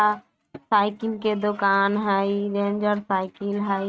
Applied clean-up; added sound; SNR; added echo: neural mask model RNNoise.